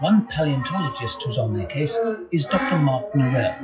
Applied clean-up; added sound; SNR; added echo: classical method WPE with log-MMSE.